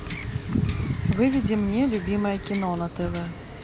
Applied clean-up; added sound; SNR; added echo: none; Wind / Ocean / Boat, Water vehicle; 3 dB; none.